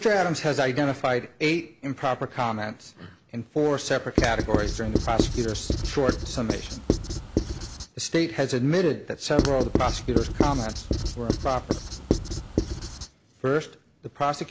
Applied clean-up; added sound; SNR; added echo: none; Writing; 0 dB; none.